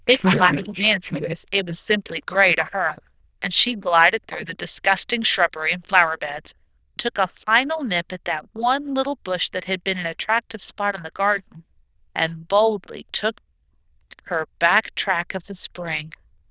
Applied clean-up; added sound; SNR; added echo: neural diffusion model UNIVERSE++.